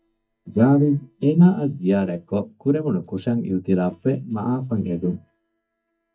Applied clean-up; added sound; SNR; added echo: neural mask model DeepFilterNet 3.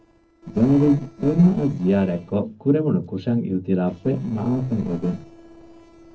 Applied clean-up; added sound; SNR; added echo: neural separator model SepFormer DNS4.